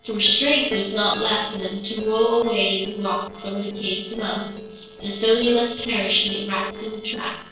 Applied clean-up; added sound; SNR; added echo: neural separator model SepFormer DNS4.